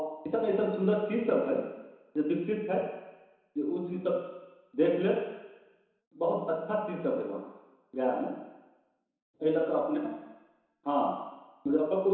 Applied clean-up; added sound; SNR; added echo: none; none; none; reverberation time 1.0 s.